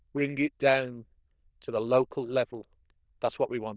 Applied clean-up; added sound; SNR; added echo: neural diffusion model UNIVERSE++.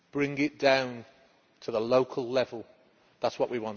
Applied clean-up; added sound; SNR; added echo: none; none; none; none.